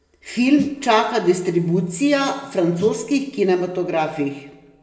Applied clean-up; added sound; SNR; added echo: none; Snare drum; 18 dB; reverberation time 0.6 s.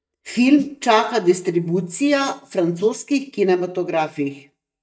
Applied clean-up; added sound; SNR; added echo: neural mask model DeepFilterNet 3.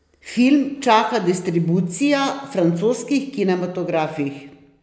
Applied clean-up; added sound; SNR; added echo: none; none; none; none.